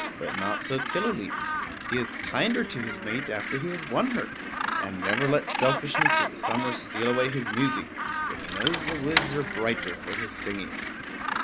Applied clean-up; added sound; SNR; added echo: none; Rattle / Keys jangling + Gull, seagull; 0 dB; none.